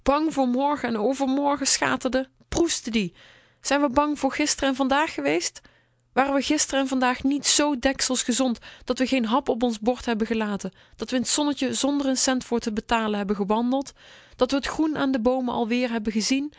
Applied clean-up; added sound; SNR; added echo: none; none; none; none.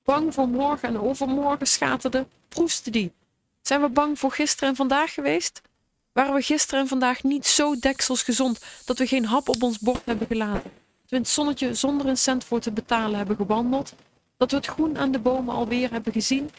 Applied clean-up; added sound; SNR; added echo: neural mask model RNNoise.